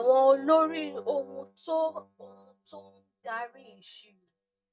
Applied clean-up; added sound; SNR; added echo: neural mask model DeepFilterNet 3.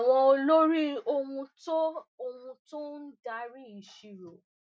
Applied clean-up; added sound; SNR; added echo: none; none; none; none.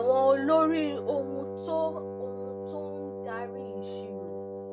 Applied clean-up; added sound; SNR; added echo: none; Wind instrument, woodwind instrument; 7 dB; none.